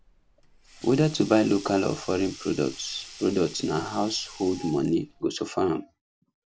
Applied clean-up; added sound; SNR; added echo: none; Sink (filling or washing); 19 dB; none.